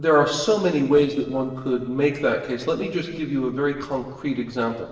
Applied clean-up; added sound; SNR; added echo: neural separator model SepFormer DNS4.